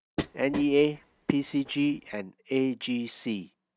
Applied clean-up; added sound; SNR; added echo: neural mask model RNNoise.